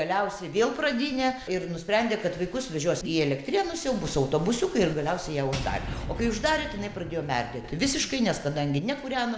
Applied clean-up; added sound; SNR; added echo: none; Shatter / Boom; 11 dB; none.